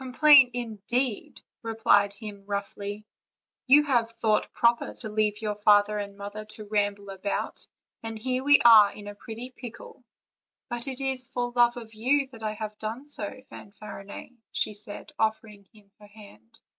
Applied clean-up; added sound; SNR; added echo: none; none; none; none.